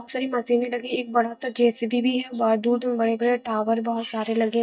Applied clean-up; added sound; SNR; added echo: neural mask model DeepFilterNet 3.